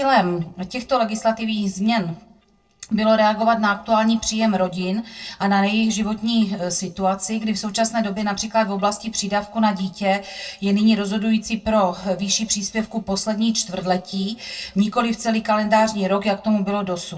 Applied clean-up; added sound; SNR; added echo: neural separator model SepFormer DNS4.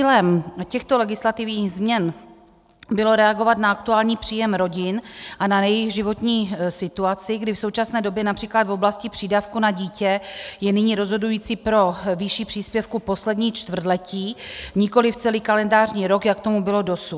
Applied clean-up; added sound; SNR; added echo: none; none; none; none.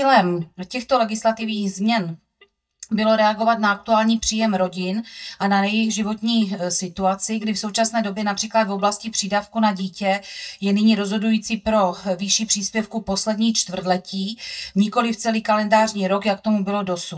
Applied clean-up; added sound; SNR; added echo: neural mask model DeepFilterNet 3.